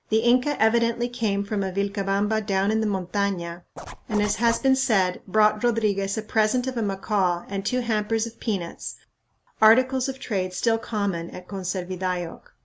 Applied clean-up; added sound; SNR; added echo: none; Zipper (clothing); 12 dB; none.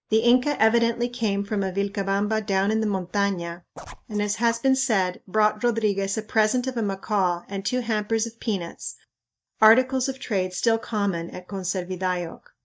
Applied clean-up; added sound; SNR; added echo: neural mask model DeepFilterNet 3.